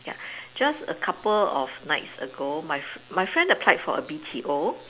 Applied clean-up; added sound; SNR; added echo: none; none; none; none.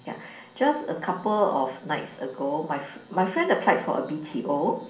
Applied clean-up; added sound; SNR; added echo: none; none; none; reverberation time 0.6 s.